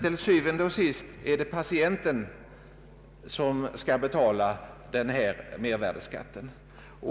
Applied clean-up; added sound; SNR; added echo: none; none; none; none.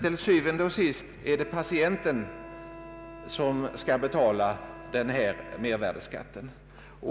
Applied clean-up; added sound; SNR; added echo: none; Wind instrument, woodwind instrument; 18 dB; none.